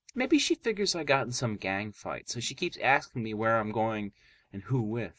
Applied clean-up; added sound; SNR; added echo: none; none; none; none.